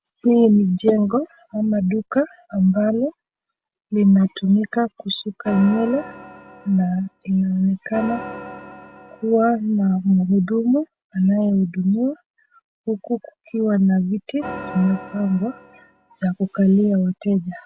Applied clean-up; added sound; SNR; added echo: none; Organ; 16 dB; none.